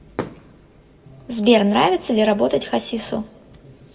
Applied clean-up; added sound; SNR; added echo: none; Fireworks; 18 dB; reverberation time 1.7 s.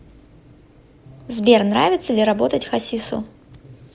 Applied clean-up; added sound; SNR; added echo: none; none; none; none.